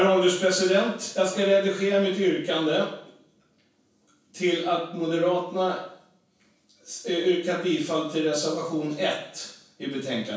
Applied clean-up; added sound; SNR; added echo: none; none; none; reverberation time 0.7 s.